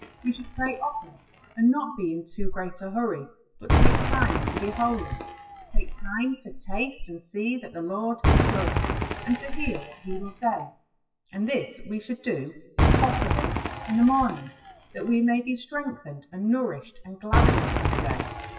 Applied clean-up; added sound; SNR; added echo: classical method WPE with log-MMSE.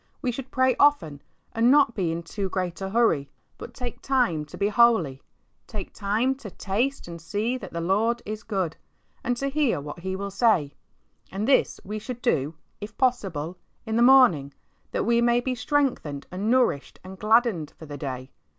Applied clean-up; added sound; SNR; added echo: none; none; none; none.